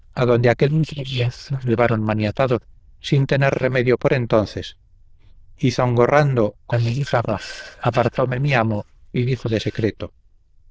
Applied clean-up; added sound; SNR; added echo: neural diffusion model UNIVERSE++.